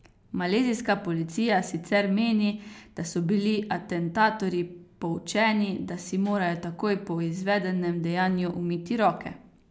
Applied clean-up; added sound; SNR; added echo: none; none; none; none.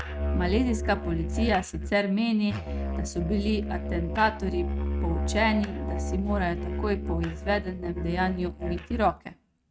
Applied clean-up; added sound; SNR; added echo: neural mask model RNNoise.